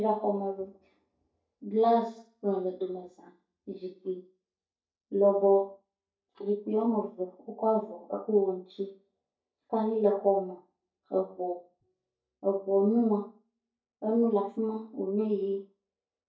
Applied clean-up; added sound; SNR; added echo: neural mask model DeepFilterNet 3.